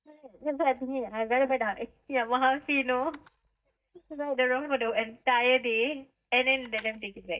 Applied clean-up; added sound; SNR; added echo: neural mask model DeepFilterNet 3.